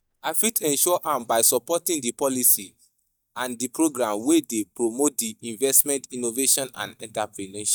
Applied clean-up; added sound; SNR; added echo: neural mask model DeepFilterNet 3.